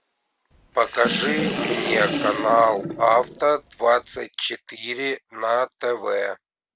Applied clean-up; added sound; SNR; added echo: none; Sink (filling or washing) / Water; 6 dB; none.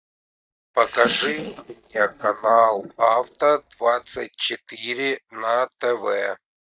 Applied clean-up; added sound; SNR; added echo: neural mask model DeepFilterNet 3.